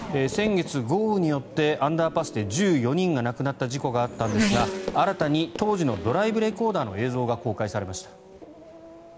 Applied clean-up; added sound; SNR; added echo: none; Race car, auto racing / Accelerating, revving, vroom; 9 dB; none.